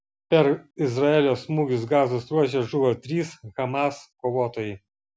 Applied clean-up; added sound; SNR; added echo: none; none; none; none.